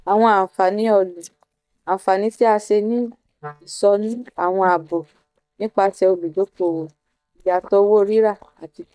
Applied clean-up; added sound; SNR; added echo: neural mask model DeepFilterNet 3.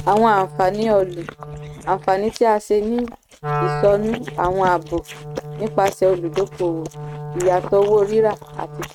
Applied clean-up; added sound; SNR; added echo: neural mask model RNNoise.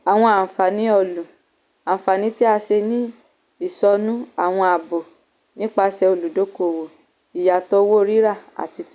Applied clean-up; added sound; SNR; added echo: none; none; none; none.